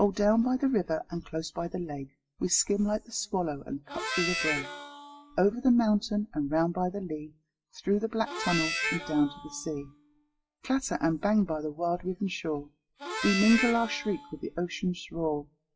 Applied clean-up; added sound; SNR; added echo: classical method WPE with log-MMSE.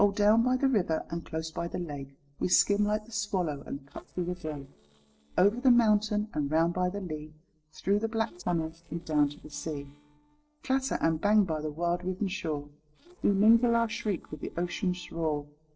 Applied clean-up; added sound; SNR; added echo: neural separator model SepFormer DNS4.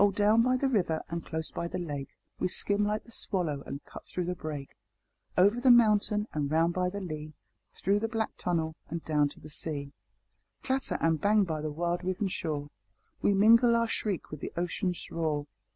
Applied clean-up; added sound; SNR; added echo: none; none; none; none.